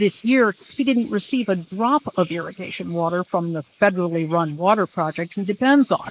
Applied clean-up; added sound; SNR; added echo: neural mask model Resemble Enhance denoiser.